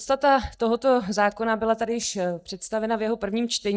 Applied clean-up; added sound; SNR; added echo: neural mask model DeepFilterNet 3.